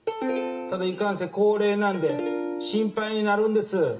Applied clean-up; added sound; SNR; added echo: none; none; none; reverberation time 0.7 s.